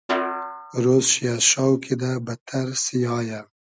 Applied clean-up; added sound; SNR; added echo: none; Snare drum; 8 dB; none.